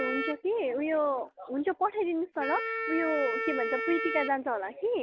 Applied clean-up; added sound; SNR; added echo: none; Wind instrument, woodwind instrument; 5 dB; none.